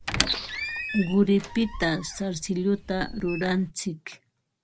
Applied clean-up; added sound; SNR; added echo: none; Squeak; 7 dB; none.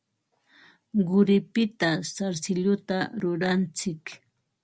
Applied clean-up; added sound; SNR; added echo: none; none; none; none.